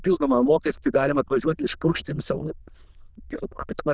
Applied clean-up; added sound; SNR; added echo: neural diffusion model UNIVERSE++.